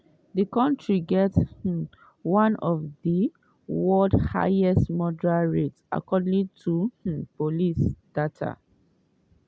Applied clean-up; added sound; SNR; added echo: none; none; none; none.